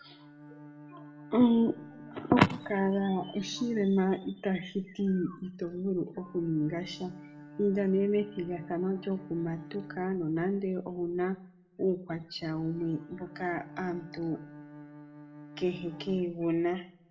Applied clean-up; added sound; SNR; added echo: none; Bowed string instrument; 18 dB; reverberation time 0.5 s.